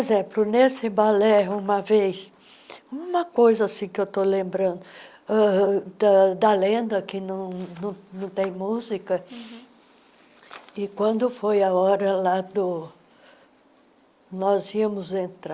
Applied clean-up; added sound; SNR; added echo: none; none; none; none.